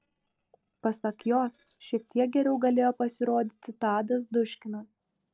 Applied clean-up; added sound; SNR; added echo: neural separator model SepFormer DNS4.